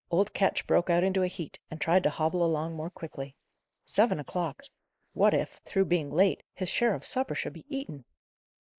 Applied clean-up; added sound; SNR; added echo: neural mask model Resemble Enhance denoiser.